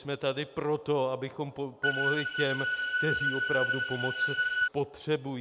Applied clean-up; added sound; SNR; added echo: none; Organ; -3 dB; none.